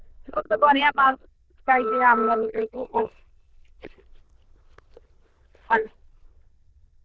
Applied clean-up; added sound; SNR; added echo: neural diffusion model UNIVERSE++.